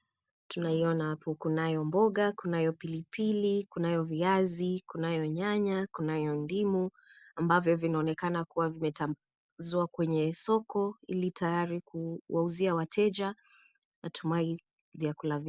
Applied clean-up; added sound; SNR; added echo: none; none; none; none.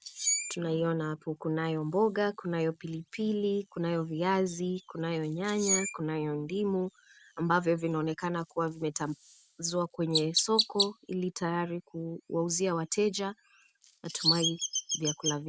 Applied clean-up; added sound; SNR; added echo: none; Chirp, tweet; 6 dB; none.